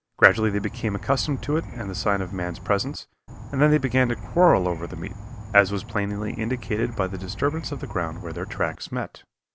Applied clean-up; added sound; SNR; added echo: none; Insect; 11 dB; none.